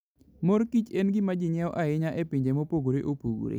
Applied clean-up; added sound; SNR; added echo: none; none; none; none.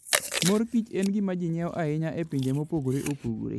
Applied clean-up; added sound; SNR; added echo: neural mask model Resemble Enhance denoiser.